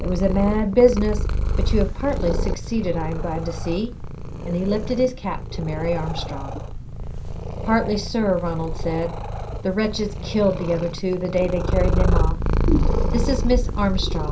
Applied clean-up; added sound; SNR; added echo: none; Purr; 0 dB; reverberation time 0.3 s.